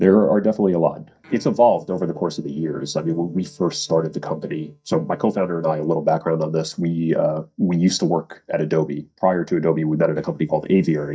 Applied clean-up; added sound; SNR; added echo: neural mask model DeepFilterNet 3.